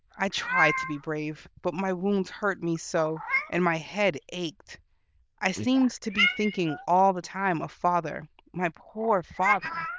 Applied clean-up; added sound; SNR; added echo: neural diffusion model UNIVERSE++.